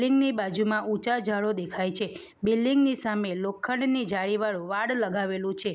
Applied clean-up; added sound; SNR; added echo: none; none; none; none.